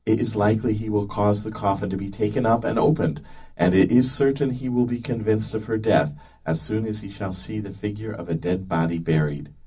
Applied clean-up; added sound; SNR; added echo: none; none; none; reverberation time 0.4 s.